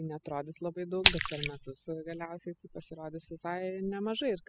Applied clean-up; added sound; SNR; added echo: classical method spectral subtraction.